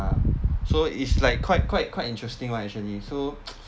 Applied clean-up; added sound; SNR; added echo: none; none; none; none.